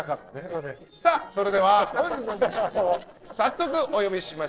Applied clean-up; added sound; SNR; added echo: neural separator model SepFormer DNS4.